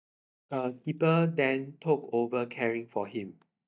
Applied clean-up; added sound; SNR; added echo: neural mask model DeepFilterNet 3.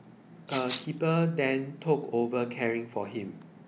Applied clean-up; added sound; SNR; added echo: none; Rattle (instrument); 10 dB; none.